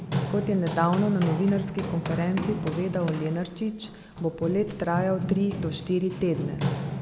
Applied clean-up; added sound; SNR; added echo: none; Run; 5 dB; none.